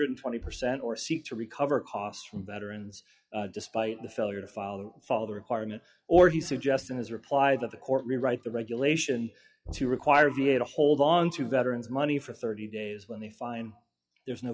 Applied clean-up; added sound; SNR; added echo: classical method log-MMSE.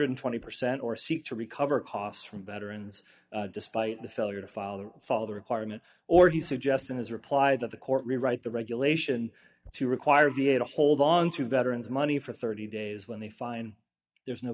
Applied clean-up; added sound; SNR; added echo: neural mask model DeepFilterNet 3.